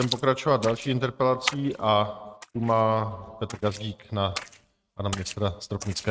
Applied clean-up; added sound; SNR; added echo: neural mask model RNNoise.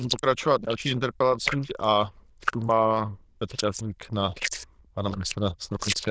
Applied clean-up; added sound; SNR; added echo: neural diffusion model UNIVERSE++.